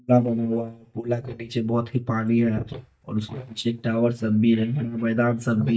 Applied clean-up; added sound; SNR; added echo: neural mask model DeepFilterNet 3.